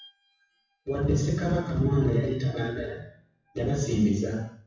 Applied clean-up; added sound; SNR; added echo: classical method WPE with log-MMSE.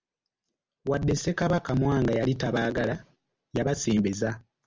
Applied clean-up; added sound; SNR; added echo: none; none; none; none.